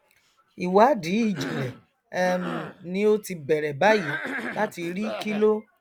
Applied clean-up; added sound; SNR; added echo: none; Cough; 12 dB; none.